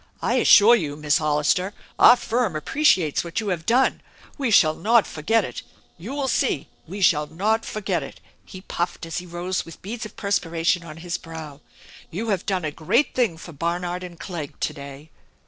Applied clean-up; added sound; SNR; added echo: neural separator model SepFormer DNS4.